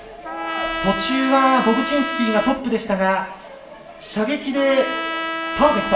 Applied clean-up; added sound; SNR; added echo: none; Trumpet; 7 dB; reverberation time 0.7 s.